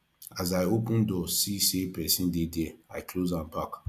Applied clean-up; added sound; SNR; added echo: none; none; none; none.